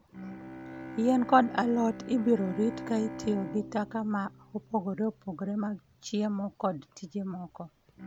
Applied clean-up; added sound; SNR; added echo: none; Bowed string instrument; 14 dB; none.